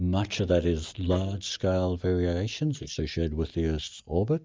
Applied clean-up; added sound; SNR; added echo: neural mask model DeepFilterNet 3.